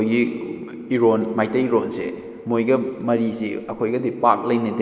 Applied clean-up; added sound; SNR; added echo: neural mask model Resemble Enhance denoiser.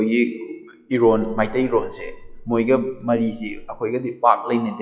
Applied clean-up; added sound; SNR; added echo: classical method log-MMSE.